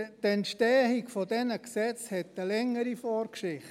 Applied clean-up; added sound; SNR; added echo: none; none; none; none.